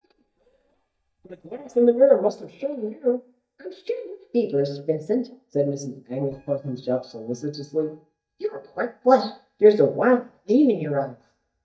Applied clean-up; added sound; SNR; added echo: neural mask model DeepFilterNet 3.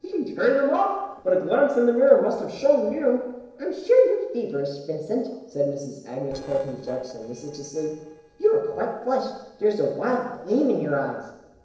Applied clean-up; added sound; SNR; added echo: neural separator model SepFormer DNS4.